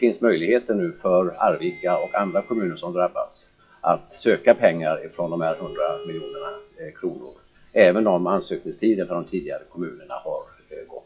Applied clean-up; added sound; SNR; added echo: classical method WPE with log-MMSE.